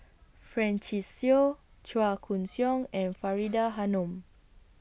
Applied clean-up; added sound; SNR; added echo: none; none; none; none.